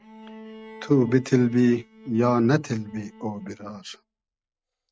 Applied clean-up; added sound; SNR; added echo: neural mask model RNNoise.